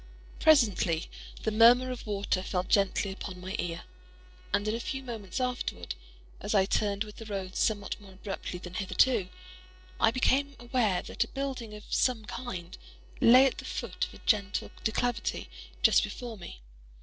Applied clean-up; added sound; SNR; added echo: neural separator model SepFormer DNS4.